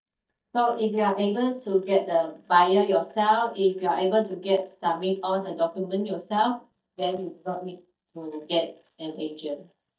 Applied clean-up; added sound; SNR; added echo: neural mask model DeepFilterNet 3.